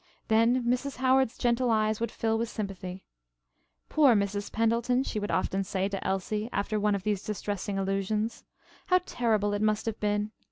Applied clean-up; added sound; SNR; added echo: none; none; none; none.